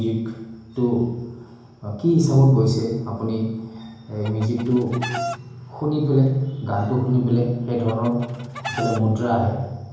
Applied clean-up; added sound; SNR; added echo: none; Chicken, rooster; 10 dB; reverberation time 1.0 s.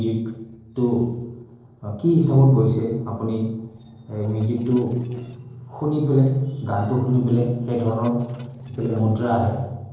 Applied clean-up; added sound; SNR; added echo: neural separator model SepFormer DNS4.